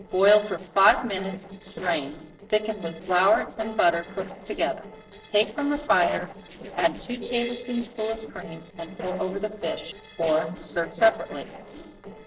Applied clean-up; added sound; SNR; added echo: neural separator model SepFormer DNS4.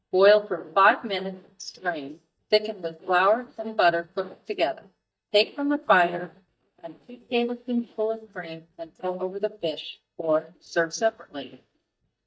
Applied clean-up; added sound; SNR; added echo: neural mask model DeepFilterNet 3.